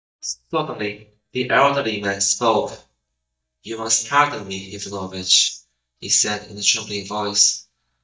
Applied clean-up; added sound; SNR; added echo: neural mask model DeepFilterNet 3.